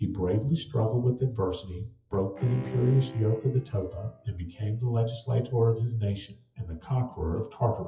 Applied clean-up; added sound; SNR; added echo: classical method WPE with log-MMSE.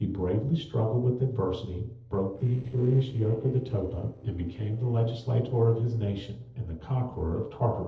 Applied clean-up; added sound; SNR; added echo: neural separator model SepFormer DNS4.